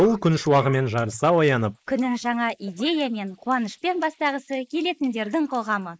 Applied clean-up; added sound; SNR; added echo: neural mask model Resemble Enhance denoiser.